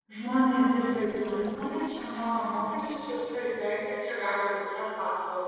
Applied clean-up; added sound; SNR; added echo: neural separator model SepFormer DNS4.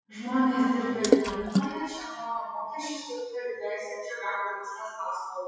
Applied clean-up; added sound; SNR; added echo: classical method WPE with log-MMSE.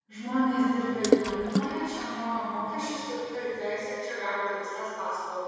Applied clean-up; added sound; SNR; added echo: none; Water / Splash, splatter; 2 dB; reverberation time 2.2 s.